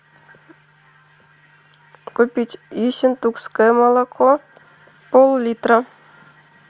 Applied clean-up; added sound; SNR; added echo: none; none; none; none.